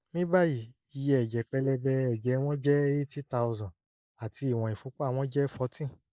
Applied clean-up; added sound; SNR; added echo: neural mask model Resemble Enhance denoiser.